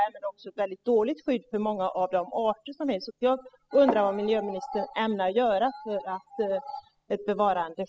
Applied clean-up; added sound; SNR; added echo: classical method spectral subtraction.